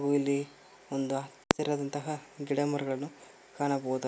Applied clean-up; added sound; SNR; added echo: none; none; none; none.